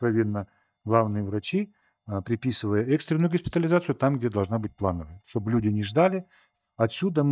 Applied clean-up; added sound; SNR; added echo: neural mask model DeepFilterNet 3.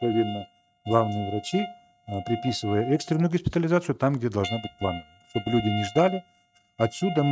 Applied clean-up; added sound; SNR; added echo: neural mask model RNNoise.